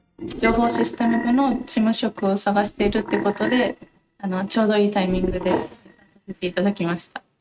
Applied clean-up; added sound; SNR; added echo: neural mask model RNNoise.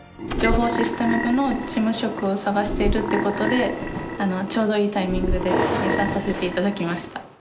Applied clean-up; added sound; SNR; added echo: none; Burping, eructation; 4 dB; none.